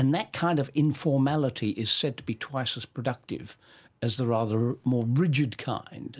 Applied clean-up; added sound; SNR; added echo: none; none; none; none.